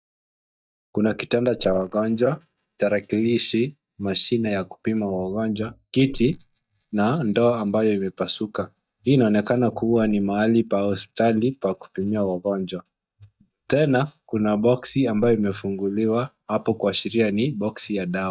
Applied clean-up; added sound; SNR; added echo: neural mask model DeepFilterNet 3.